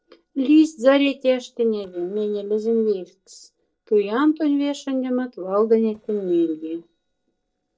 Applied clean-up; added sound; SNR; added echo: neural separator model SepFormer DNS4.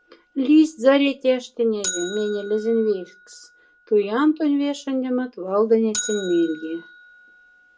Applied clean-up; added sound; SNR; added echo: none; Bell; 16 dB; reverberation time 0.2 s.